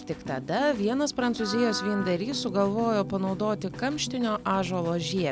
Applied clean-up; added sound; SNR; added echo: none; Wind instrument, woodwind instrument; 13 dB; none.